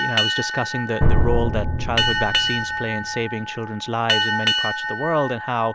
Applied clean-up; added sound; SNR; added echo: none; Boat, Water vehicle + Drum; -4 dB; none.